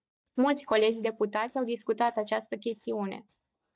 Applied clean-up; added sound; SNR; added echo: neural mask model DeepFilterNet 3.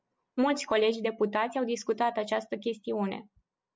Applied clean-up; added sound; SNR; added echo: none; none; none; none.